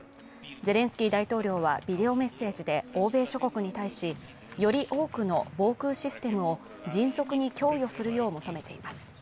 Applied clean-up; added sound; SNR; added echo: none; Organ; 19 dB; none.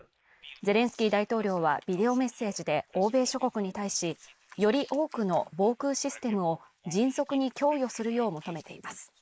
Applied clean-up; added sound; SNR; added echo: neural mask model Resemble Enhance denoiser.